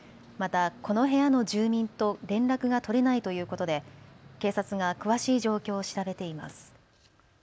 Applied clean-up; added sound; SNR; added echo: none; none; none; none.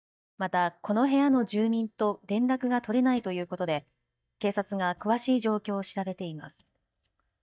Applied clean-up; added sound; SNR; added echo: neural mask model DeepFilterNet 3.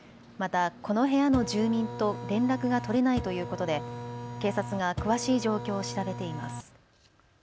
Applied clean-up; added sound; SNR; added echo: none; Printer; 8 dB; none.